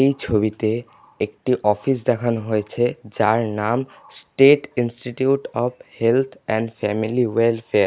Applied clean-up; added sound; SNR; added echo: none; none; none; none.